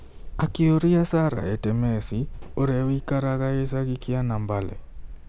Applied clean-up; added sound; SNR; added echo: none; Mechanical fan; 11 dB; none.